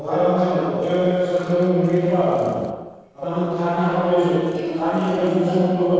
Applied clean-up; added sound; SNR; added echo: neural separator model SepFormer DNS4.